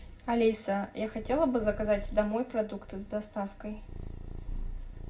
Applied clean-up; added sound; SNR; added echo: none; Purr; 10 dB; reverberation time 0.3 s.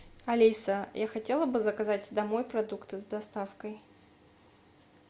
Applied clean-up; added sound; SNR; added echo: none; none; none; none.